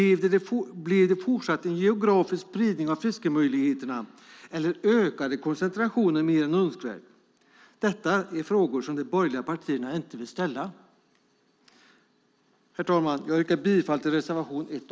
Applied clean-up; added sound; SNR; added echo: none; none; none; none.